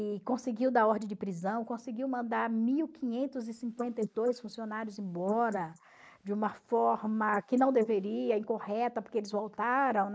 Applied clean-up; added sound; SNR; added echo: neural mask model Resemble Enhance denoiser.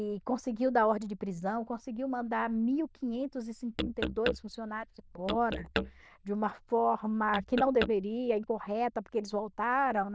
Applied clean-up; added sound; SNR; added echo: neural diffusion model UNIVERSE++.